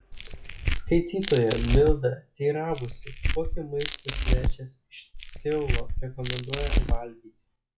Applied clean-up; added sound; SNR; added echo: classical method log-MMSE.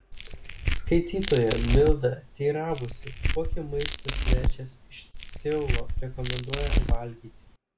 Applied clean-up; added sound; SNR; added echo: none; Tearing; -3 dB; none.